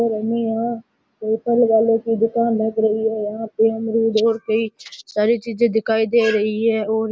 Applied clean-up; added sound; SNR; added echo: none; none; none; none.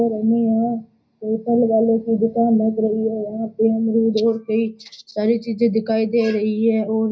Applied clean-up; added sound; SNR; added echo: none; none; none; reverberation time 0.4 s.